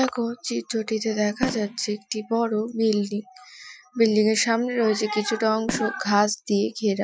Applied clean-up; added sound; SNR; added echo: classical method Wiener filter.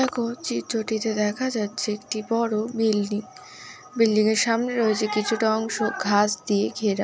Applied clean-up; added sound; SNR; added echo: none; none; none; none.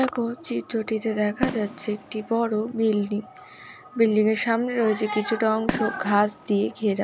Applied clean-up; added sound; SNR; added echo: none; Fireworks; 14 dB; none.